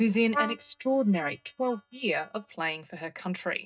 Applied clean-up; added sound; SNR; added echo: neural mask model DeepFilterNet 3.